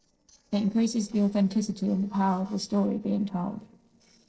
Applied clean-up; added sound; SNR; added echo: neural separator model SepFormer DNS4.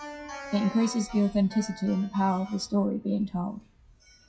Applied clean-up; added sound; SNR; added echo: classical method WPE with log-MMSE.